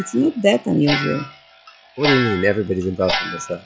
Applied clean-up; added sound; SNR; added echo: classical method log-MMSE.